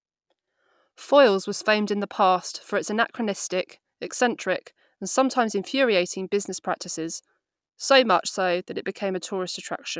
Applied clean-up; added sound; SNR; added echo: none; none; none; none.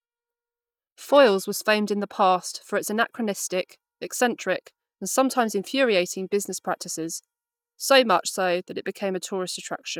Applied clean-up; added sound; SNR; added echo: neural mask model DeepFilterNet 3.